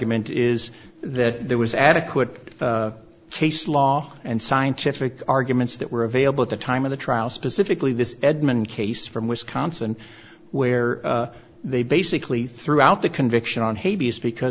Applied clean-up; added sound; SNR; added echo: none; none; none; none.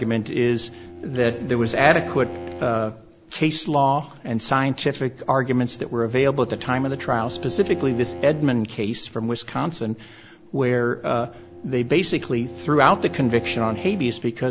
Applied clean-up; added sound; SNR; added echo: none; Bowed string instrument; 15 dB; none.